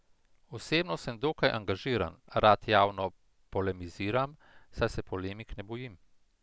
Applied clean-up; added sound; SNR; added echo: none; none; none; none.